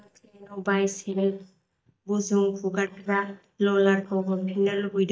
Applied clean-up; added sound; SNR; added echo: neural mask model DeepFilterNet 3.